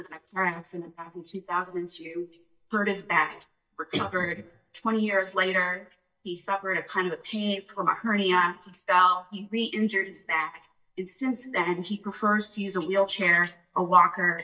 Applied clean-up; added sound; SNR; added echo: neural mask model DeepFilterNet 3.